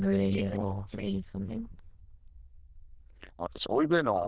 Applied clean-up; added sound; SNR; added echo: neural diffusion model UNIVERSE++.